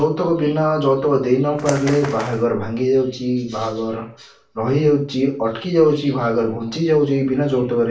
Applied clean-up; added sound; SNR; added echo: none; Bird; 10 dB; reverberation time 0.3 s.